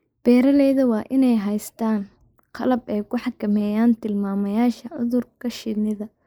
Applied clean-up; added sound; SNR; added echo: neural mask model Resemble Enhance denoiser.